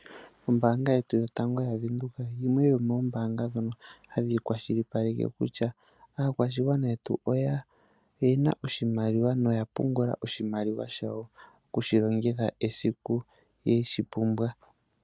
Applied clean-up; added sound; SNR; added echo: none; none; none; none.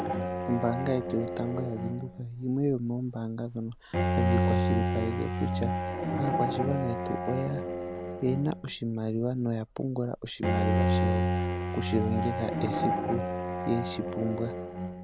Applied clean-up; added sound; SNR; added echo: none; Bowed string instrument; -2 dB; none.